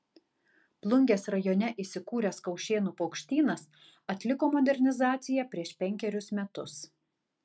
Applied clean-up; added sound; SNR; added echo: none; none; none; none.